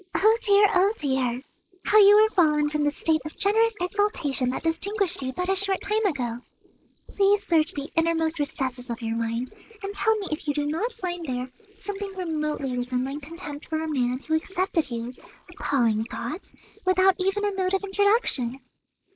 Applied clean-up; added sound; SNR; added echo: neural mask model Resemble Enhance denoiser.